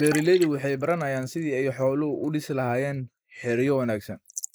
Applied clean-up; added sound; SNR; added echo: neural mask model Resemble Enhance denoiser.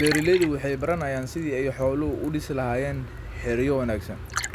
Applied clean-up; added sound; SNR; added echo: none; Liquid; 11 dB; none.